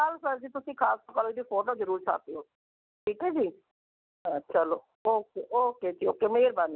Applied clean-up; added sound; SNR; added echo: none; none; none; none.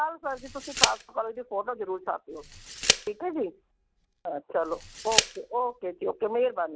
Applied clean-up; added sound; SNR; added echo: none; Tick; 1 dB; none.